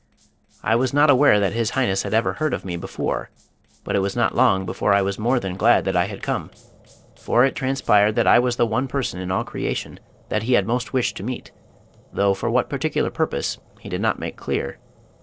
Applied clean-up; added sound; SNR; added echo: neural separator model SepFormer DNS4.